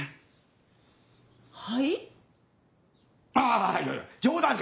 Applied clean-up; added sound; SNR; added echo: none; none; none; none.